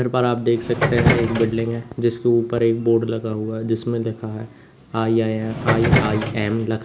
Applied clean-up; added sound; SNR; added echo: none; Subway, metro, underground; 1 dB; none.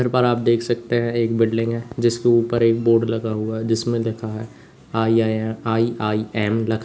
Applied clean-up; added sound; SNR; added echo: none; none; none; none.